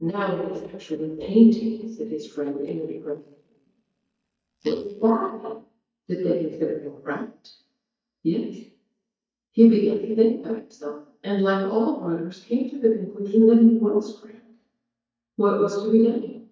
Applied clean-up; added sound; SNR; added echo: neural mask model DeepFilterNet 3.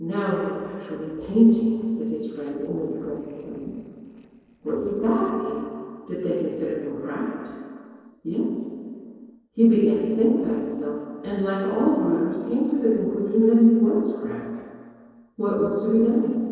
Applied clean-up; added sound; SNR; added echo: neural separator model SepFormer DNS4.